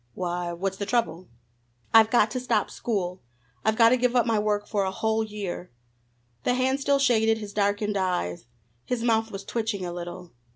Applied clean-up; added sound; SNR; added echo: none; none; none; none.